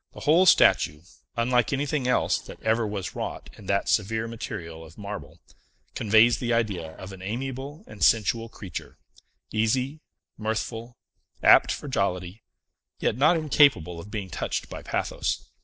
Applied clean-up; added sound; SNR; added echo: neural separator model SepFormer DNS4.